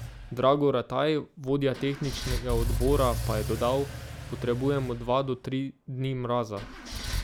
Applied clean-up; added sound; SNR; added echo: none; Engine / Car; 6 dB; none.